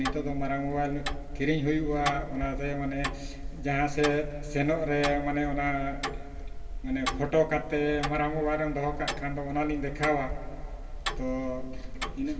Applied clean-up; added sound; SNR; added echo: none; Tick-tock; 5 dB; reverberation time 2.4 s.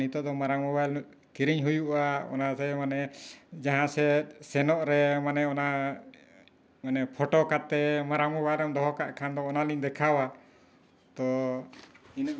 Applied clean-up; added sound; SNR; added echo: none; none; none; none.